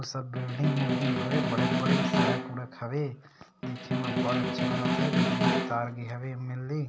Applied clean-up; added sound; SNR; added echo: none; Snare drum; -4 dB; none.